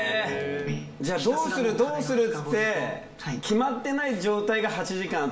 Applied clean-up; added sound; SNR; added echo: none; none; none; reverberation time 0.2 s.